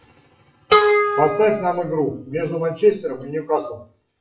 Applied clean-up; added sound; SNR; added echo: classical method WPE with log-MMSE.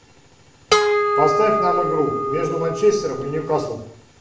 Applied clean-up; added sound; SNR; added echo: none; Harp; -2 dB; reverberation time 0.6 s.